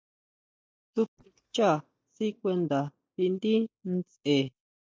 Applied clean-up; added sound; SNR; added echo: neural mask model DeepFilterNet 3.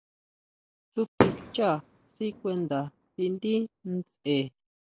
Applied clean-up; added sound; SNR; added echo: none; Fireworks; 3 dB; none.